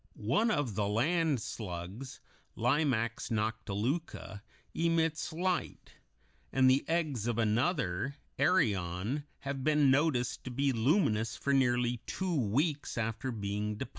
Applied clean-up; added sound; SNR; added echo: none; none; none; none.